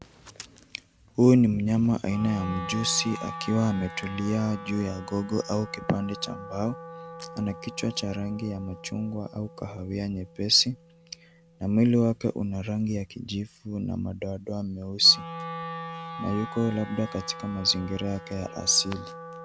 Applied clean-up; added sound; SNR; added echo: none; Wind instrument, woodwind instrument; 14 dB; none.